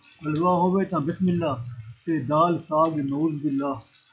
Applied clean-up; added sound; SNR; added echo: classical method log-MMSE.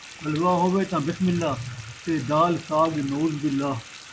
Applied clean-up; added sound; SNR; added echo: none; Bathtub (filling or washing) / Water tap, faucet; 18 dB; none.